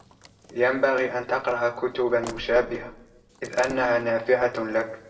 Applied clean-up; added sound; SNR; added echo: none; Slam; 20 dB; reverberation time 0.6 s.